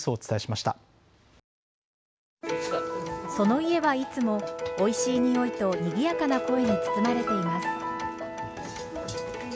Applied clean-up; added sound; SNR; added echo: none; none; none; none.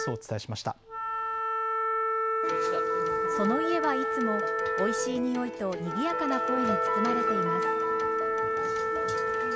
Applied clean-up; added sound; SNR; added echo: none; Wind instrument, woodwind instrument; -3 dB; none.